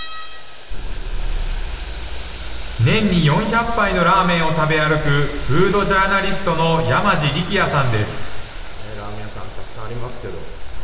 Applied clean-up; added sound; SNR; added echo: none; Boiling; 20 dB; reverberation time 1.4 s.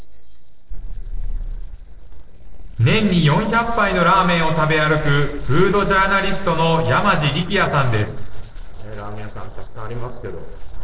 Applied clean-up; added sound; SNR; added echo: neural separator model SepFormer DNS4.